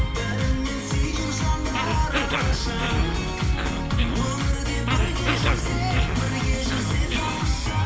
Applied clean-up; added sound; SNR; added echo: none; Growling; 8 dB; reverberation time 0.8 s.